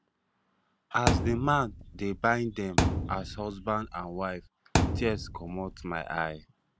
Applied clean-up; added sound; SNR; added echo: none; Thump, thud; 0 dB; none.